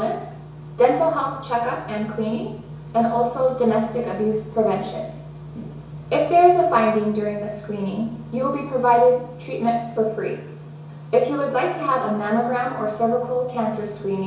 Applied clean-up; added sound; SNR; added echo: none; none; none; reverberation time 0.6 s.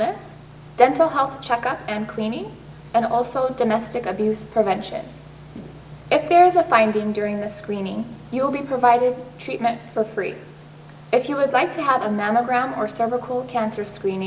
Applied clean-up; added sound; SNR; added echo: none; none; none; none.